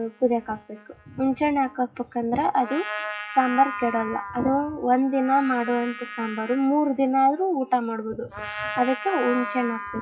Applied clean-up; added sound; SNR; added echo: classical method WPE with log-MMSE.